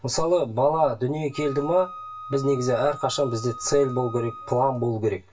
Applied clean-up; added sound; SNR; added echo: none; Wind instrument, woodwind instrument; 16 dB; reverberation time 0.1 s.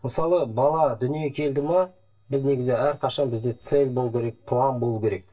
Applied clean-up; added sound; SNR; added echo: neural separator model SepFormer DNS4.